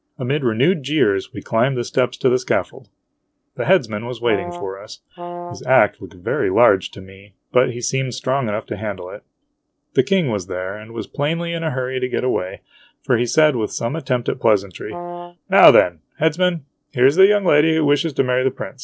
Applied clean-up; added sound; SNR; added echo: neural separator model SepFormer DNS4.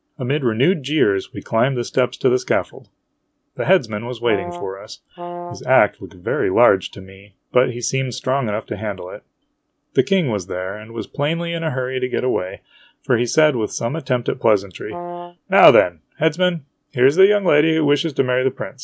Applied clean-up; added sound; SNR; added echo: none; Brass instrument; 11 dB; none.